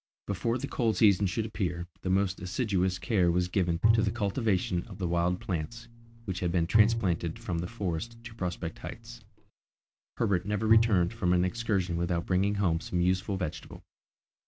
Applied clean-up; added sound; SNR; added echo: none; Bowed string instrument; 4 dB; none.